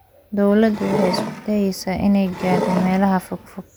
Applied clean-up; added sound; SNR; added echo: none; Wood; 7 dB; none.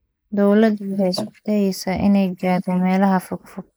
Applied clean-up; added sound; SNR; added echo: neural mask model Resemble Enhance denoiser.